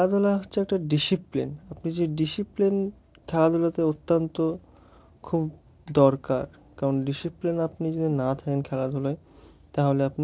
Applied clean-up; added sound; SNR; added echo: none; none; none; none.